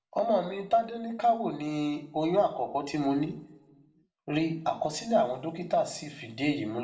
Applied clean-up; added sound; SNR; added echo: none; none; none; reverberation time 0.5 s.